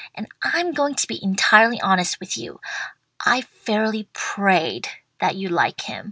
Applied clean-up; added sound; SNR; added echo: none; none; none; none.